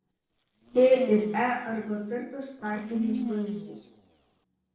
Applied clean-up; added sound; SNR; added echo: neural separator model SepFormer DNS4.